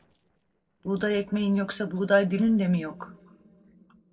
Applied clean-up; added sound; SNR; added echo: neural separator model SepFormer DNS4.